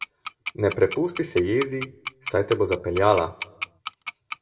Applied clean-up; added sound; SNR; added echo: none; Tick-tock; 11 dB; reverberation time 0.5 s.